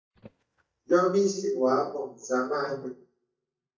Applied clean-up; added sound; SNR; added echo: neural mask model DeepFilterNet 3.